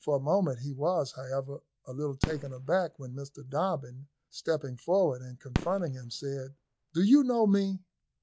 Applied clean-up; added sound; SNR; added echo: none; Fireworks; 10 dB; none.